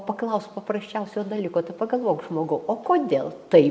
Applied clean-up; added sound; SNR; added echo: none; none; none; none.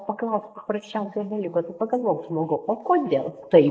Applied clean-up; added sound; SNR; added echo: neural mask model Resemble Enhance denoiser.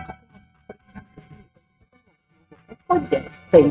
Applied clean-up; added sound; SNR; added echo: neural mask model RNNoise.